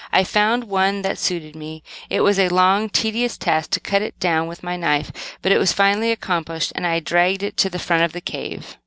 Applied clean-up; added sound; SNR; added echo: none; none; none; none.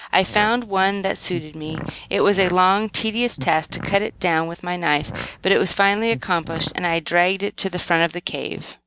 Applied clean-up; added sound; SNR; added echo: none; Fart; 14 dB; none.